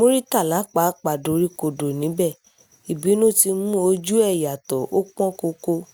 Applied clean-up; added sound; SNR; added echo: none; none; none; none.